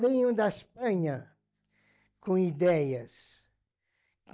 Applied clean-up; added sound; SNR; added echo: neural mask model DeepFilterNet 3.